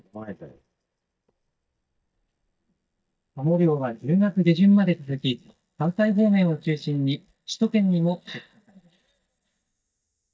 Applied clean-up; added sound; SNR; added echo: neural mask model DeepFilterNet 3.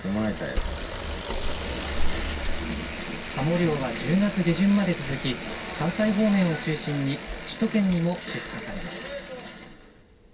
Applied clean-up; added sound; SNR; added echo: none; Bicycle; 1 dB; reverberation time 0.1 s.